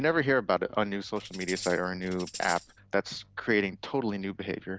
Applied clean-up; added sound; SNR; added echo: none; Tambourine; 13 dB; none.